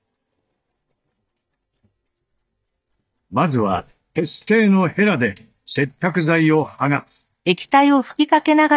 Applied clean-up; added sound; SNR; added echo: neural mask model DeepFilterNet 3.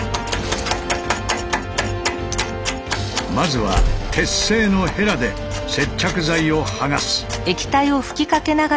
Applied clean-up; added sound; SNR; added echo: none; Tools; 5 dB; none.